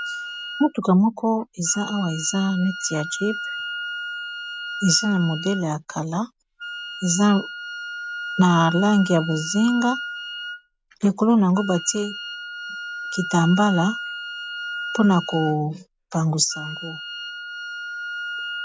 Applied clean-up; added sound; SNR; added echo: none; Wind instrument, woodwind instrument; 9 dB; none.